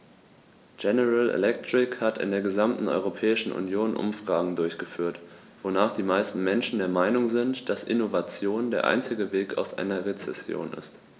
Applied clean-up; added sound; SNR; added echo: none; none; none; none.